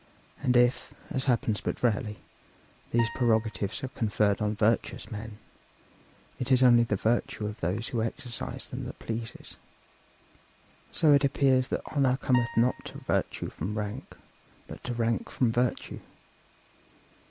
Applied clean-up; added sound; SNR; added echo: none; Acoustic guitar; 14 dB; none.